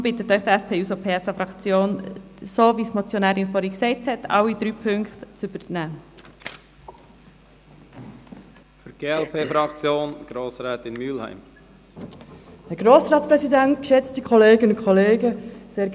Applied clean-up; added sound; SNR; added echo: none; Cough; 19 dB; none.